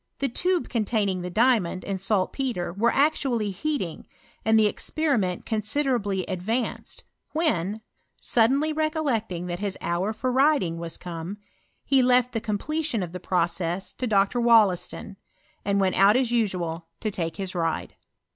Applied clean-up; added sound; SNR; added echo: none; none; none; none.